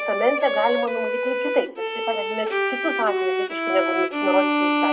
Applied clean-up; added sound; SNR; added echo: none; Bowed string instrument; -1 dB; reverberation time 0.3 s.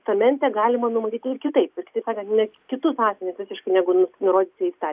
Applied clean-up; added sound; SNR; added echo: none; none; none; none.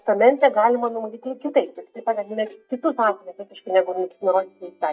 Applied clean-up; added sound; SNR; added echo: neural mask model DeepFilterNet 3.